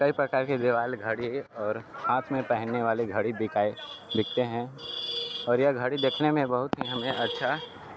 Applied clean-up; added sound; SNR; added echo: none; none; none; none.